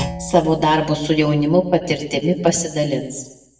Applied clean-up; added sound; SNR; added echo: none; Thump, thud; 16 dB; reverberation time 0.8 s.